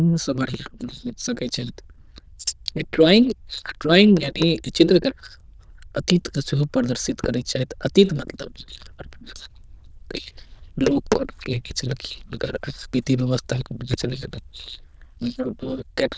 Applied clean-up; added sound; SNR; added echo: neural diffusion model UNIVERSE++.